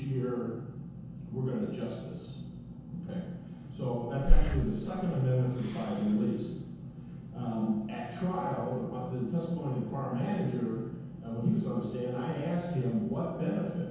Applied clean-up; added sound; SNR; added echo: none; Breathing; -5 dB; reverberation time 0.9 s.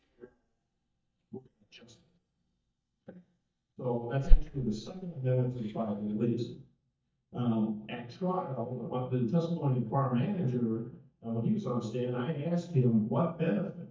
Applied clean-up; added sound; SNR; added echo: neural mask model DeepFilterNet 3.